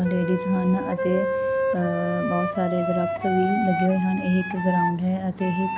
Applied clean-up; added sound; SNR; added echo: none; Wind instrument, woodwind instrument; 3 dB; none.